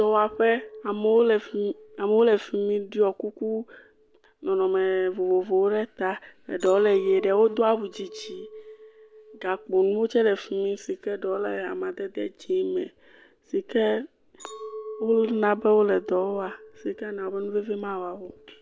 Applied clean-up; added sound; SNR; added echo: none; Chink, clink; 19 dB; none.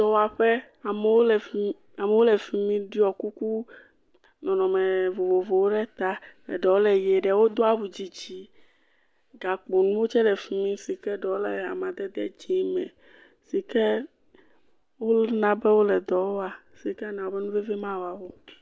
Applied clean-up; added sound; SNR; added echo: none; none; none; none.